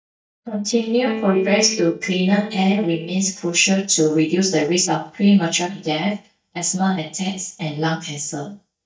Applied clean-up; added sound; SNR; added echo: neural mask model DeepFilterNet 3.